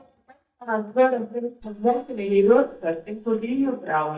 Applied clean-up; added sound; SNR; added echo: neural mask model DeepFilterNet 3.